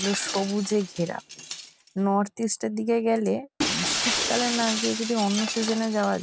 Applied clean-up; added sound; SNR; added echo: none; Shatter; 5 dB; none.